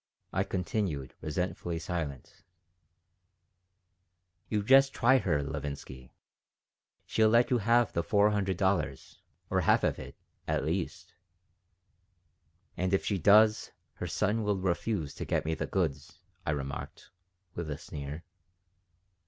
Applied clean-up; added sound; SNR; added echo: none; none; none; none.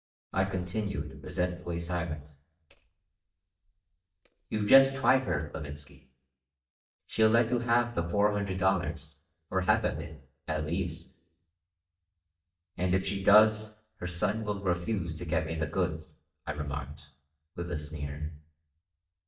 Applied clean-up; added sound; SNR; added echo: neural mask model DeepFilterNet 3.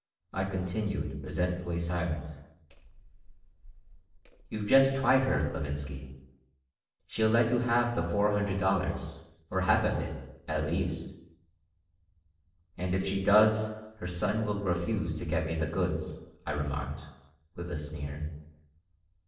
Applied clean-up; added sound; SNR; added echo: neural separator model SepFormer DNS4.